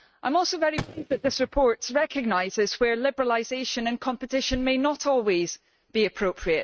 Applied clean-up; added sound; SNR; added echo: neural mask model RNNoise.